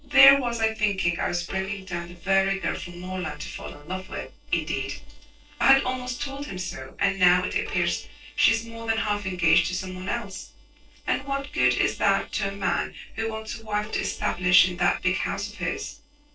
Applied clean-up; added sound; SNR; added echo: neural separator model SepFormer DNS4.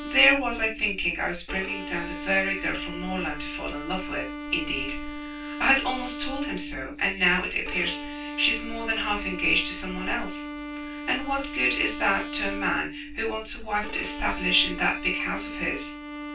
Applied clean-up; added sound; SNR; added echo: none; Bowed string instrument; 8 dB; reverberation time 0.2 s.